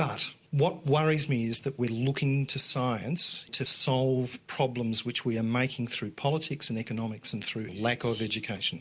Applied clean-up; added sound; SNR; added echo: none; none; none; none.